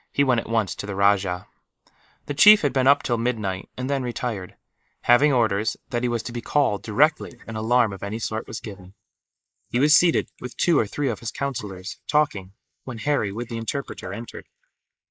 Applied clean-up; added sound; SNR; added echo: neural mask model Resemble Enhance denoiser.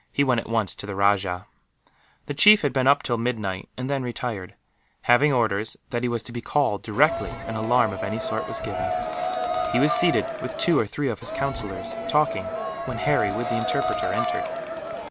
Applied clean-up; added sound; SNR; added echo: none; Crowd; 3 dB; none.